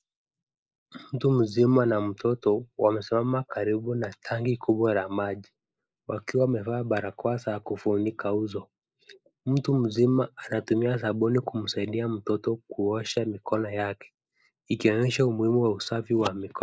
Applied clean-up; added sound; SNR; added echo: neural mask model Resemble Enhance denoiser.